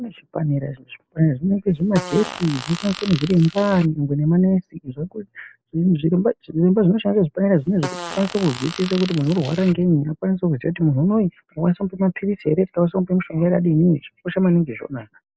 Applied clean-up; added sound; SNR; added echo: none; Fart; 13 dB; none.